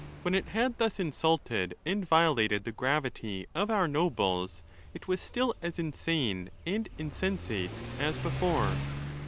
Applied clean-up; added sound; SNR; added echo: none; Accelerating, revving, vroom / Car; 10 dB; none.